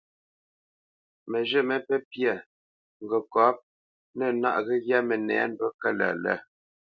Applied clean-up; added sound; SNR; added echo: none; none; none; none.